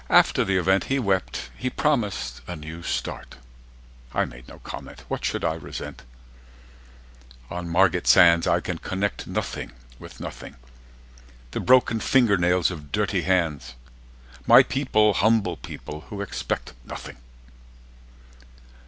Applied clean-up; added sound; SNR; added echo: none; none; none; none.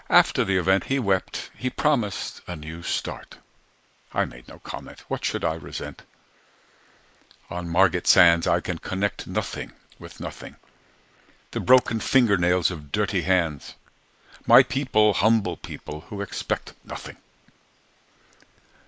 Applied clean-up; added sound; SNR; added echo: neural mask model Resemble Enhance denoiser.